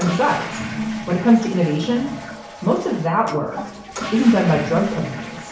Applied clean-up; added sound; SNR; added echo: none; Toilet flush / Water; 9 dB; reverberation time 0.6 s.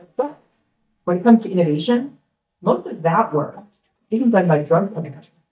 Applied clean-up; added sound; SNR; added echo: neural mask model DeepFilterNet 3.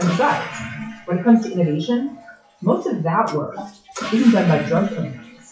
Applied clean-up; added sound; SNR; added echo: classical method WPE with log-MMSE.